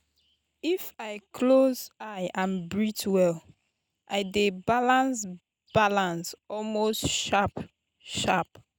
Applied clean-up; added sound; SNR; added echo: none; none; none; none.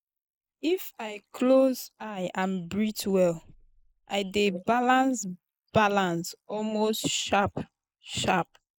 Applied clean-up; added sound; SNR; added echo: neural mask model Resemble Enhance denoiser.